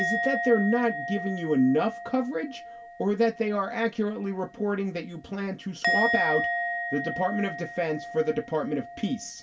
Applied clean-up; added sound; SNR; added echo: none; Musical instrument; 5 dB; reverberation time 0.1 s.